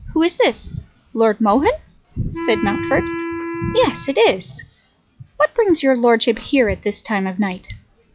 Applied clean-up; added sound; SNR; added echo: classical method log-MMSE.